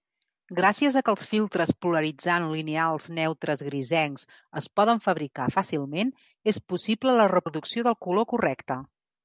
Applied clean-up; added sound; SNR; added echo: none; none; none; none.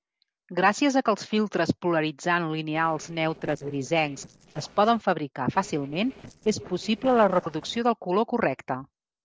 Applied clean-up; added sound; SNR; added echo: neural separator model SepFormer DNS4.